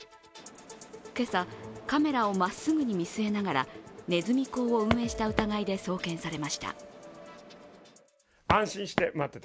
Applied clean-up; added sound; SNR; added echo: none; Walk, footsteps; 2 dB; none.